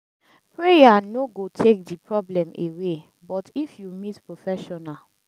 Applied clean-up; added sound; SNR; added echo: none; none; none; none.